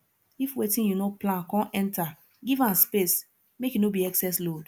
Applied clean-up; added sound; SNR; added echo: none; none; none; none.